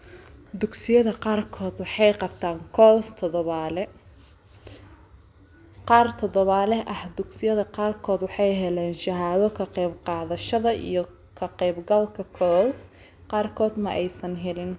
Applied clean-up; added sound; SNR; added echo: none; none; none; none.